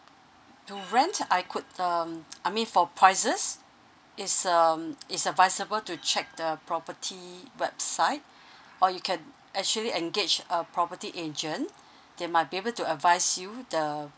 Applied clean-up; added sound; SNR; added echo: none; none; none; none.